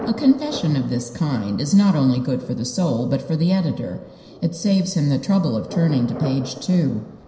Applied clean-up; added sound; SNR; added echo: none; Thunder; 17 dB; reverberation time 0.9 s.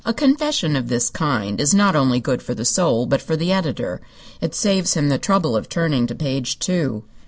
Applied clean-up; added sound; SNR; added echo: none; none; none; none.